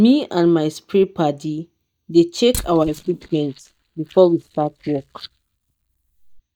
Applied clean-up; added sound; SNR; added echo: neural mask model DeepFilterNet 3.